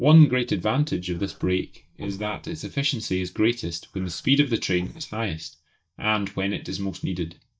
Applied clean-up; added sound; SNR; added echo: neural mask model DeepFilterNet 3.